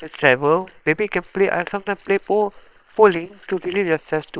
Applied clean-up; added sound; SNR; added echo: neural separator model SepFormer WHAM!.